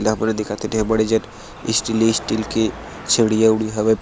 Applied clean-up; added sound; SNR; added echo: none; Fowl + Car passing by / Traffic noise, roadway noise / Engine; 16 dB; none.